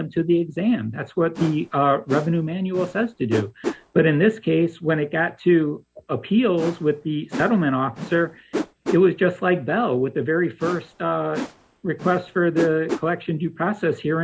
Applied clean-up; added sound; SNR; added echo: none; Whoosh, swoosh, swish; 11 dB; none.